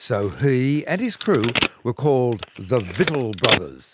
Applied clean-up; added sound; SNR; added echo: neural mask model Resemble Enhance denoiser.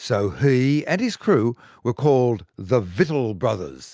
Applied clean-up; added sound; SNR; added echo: none; none; none; none.